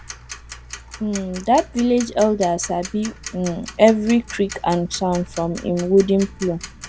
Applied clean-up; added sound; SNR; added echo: none; Tick-tock; 16 dB; none.